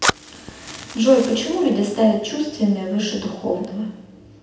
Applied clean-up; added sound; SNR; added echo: none; Fire; 10 dB; reverberation time 0.9 s.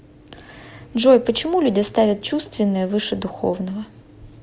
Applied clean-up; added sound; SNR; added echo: none; none; none; none.